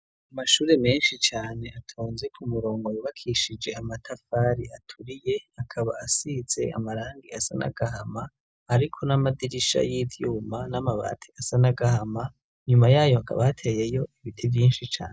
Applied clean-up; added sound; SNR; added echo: none; none; none; none.